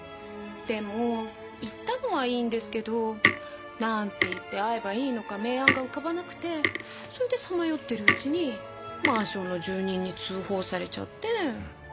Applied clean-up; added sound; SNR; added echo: none; Tick; 1 dB; none.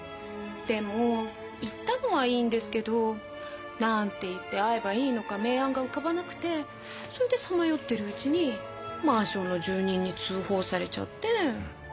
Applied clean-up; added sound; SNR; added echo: none; none; none; none.